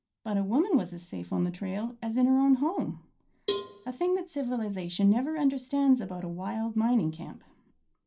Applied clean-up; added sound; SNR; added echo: none; Cowbell; 9 dB; reverberation time 0.3 s.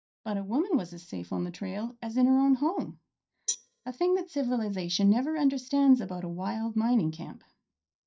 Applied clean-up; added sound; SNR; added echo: neural mask model DeepFilterNet 3.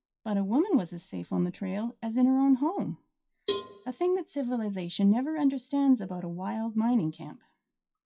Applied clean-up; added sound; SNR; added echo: classical method WPE with log-MMSE.